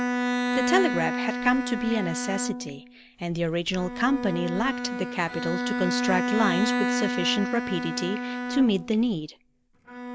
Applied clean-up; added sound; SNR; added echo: none; Bowed string instrument; 2 dB; none.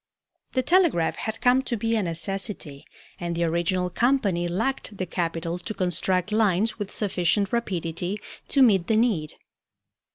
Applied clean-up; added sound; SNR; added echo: none; none; none; none.